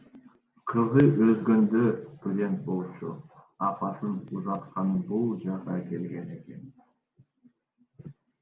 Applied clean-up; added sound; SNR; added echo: none; none; none; none.